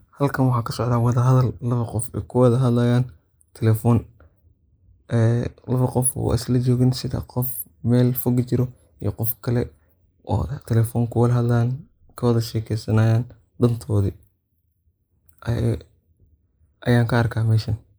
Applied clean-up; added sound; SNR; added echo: neural mask model Resemble Enhance denoiser.